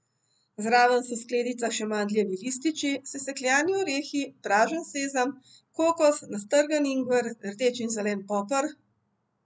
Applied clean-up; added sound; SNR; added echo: none; none; none; none.